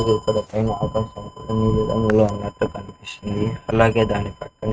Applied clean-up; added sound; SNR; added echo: neural mask model RNNoise.